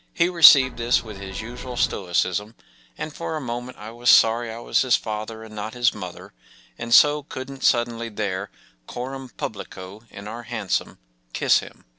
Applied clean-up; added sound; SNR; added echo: none; Vehicle horn, car horn, honking; 11 dB; none.